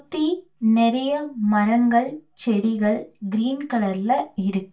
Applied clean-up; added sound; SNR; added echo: none; none; none; reverberation time 0.2 s.